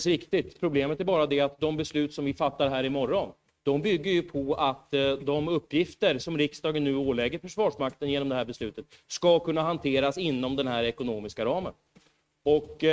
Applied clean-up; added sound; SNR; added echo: neural mask model RNNoise.